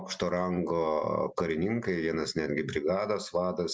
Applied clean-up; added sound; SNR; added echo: none; none; none; none.